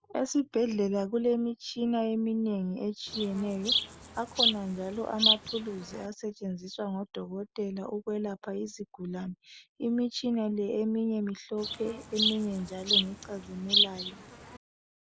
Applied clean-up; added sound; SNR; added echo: none; Insect; -1 dB; none.